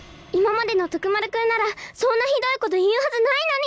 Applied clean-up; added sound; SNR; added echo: none; none; none; none.